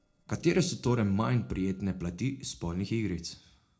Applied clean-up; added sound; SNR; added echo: neural separator model SepFormer DNS4.